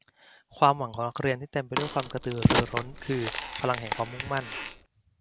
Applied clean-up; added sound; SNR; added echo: none; Crack; 4 dB; none.